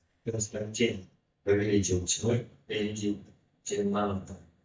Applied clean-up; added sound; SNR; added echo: neural mask model DeepFilterNet 3.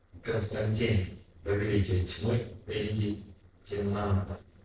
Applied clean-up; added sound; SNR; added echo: neural separator model SepFormer DNS4.